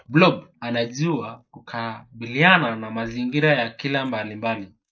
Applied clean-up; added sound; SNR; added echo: neural mask model Resemble Enhance denoiser.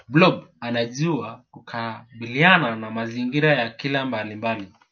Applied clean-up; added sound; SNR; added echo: none; none; none; none.